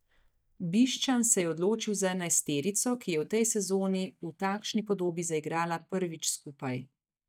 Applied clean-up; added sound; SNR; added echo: neural mask model DeepFilterNet 3.